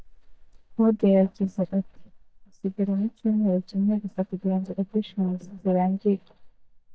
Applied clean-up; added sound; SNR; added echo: neural mask model DeepFilterNet 3.